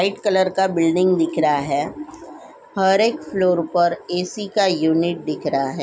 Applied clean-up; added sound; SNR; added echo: none; none; none; none.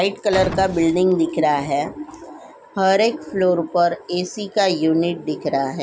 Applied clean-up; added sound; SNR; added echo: none; Boom; 11 dB; none.